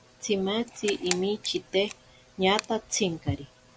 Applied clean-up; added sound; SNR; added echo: none; Camera; 12 dB; none.